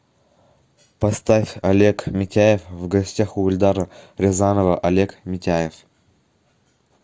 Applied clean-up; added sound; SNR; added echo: none; none; none; none.